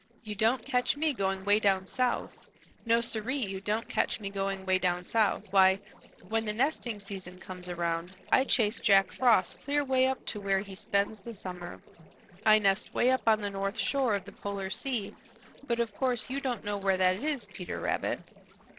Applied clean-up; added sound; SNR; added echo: neural separator model SepFormer DNS4.